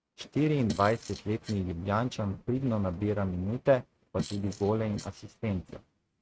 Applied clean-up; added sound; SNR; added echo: neural mask model RNNoise.